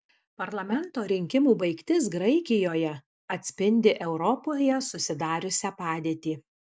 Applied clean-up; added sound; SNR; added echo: none; none; none; none.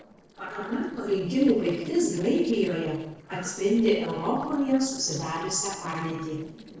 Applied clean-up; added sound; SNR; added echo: neural separator model SepFormer DNS4.